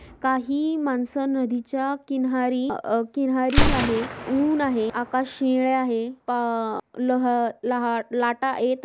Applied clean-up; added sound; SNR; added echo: none; Gunshot, gunfire; 7 dB; none.